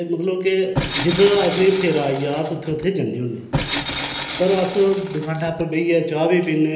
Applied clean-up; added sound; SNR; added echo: none; Tools; 6 dB; reverberation time 1.0 s.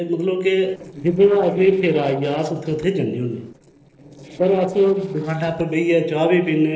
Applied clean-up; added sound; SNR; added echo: neural separator model SepFormer DNS4.